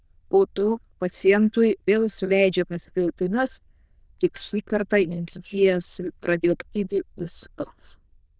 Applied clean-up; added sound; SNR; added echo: neural diffusion model UNIVERSE++.